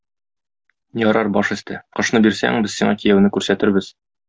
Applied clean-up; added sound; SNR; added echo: none; none; none; none.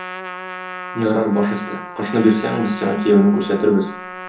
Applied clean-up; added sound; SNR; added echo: none; Trumpet; 12 dB; reverberation time 0.6 s.